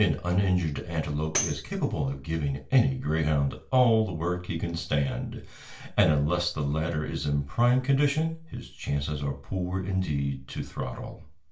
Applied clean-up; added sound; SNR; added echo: none; Tambourine; 9 dB; reverberation time 0.3 s.